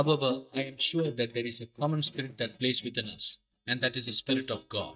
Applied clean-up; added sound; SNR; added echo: neural mask model DeepFilterNet 3.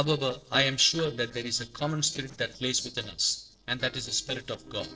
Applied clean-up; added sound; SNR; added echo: neural separator model SepFormer DNS4.